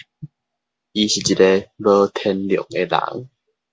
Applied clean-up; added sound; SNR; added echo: none; none; none; none.